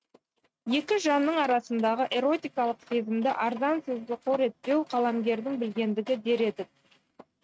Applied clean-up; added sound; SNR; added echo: neural mask model RNNoise.